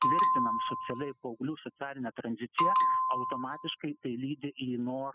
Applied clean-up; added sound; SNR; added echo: classical method spectral subtraction.